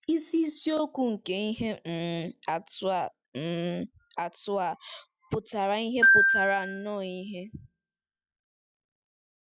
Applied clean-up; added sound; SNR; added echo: classical method log-MMSE.